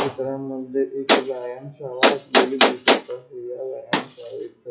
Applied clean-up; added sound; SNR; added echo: classical method WPE with log-MMSE.